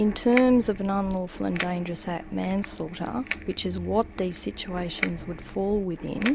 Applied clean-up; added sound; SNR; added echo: none; Crackle; 7 dB; none.